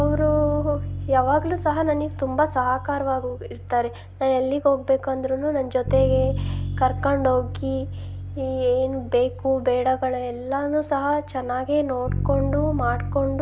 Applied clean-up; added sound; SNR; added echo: none; Bass guitar; 7 dB; none.